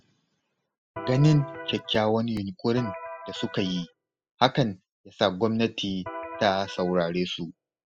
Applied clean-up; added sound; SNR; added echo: classical method spectral subtraction.